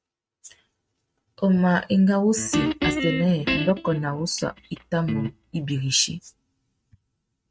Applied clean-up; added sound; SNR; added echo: neural mask model RNNoise.